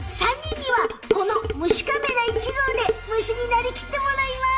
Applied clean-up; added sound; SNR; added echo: none; Dishes, pots, and pans; 3 dB; reverberation time 0.6 s.